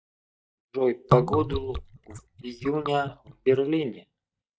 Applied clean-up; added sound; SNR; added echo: neural mask model DeepFilterNet 3.